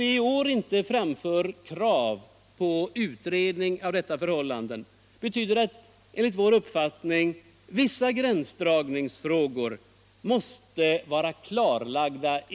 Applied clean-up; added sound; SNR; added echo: none; none; none; none.